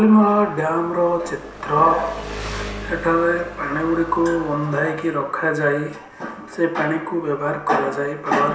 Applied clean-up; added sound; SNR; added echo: none; Engine; 16 dB; reverberation time 0.7 s.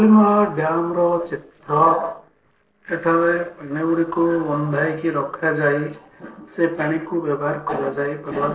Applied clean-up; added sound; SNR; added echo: neural separator model SepFormer DNS4.